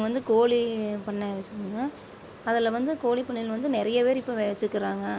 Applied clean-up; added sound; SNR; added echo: none; none; none; none.